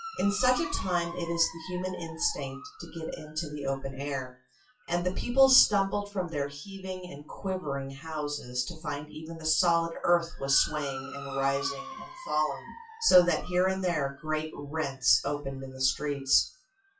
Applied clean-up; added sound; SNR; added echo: classical method WPE with log-MMSE.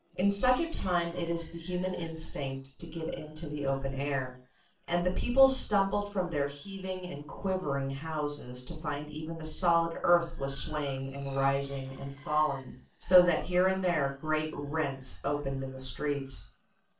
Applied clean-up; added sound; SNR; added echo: neural separator model SepFormer DNS4.